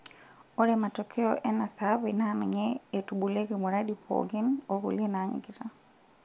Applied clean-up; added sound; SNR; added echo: none; none; none; none.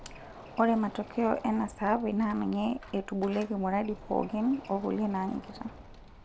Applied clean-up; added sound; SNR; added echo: none; Door; 17 dB; none.